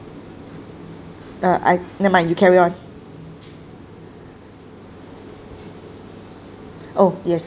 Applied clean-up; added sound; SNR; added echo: none; none; none; none.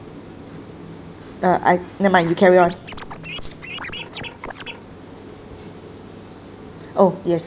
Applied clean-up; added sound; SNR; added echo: none; Scratching (performance technique); 13 dB; none.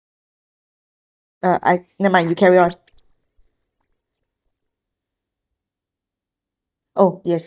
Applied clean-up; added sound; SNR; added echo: neural mask model DeepFilterNet 3.